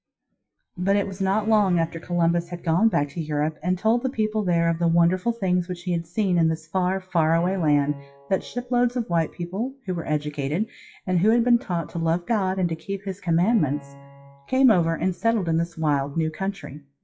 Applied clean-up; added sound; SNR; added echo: classical method WPE with log-MMSE.